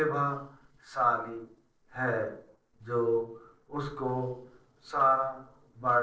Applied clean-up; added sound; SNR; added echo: neural separator model SepFormer DNS4.